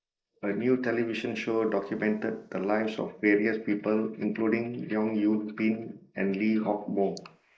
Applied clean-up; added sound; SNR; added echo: neural mask model Resemble Enhance denoiser.